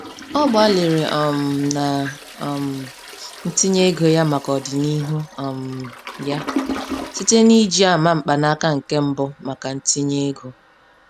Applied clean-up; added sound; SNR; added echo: none; Toilet flush; 14 dB; none.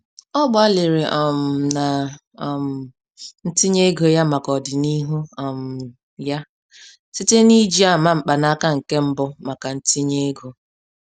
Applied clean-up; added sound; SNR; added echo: none; none; none; none.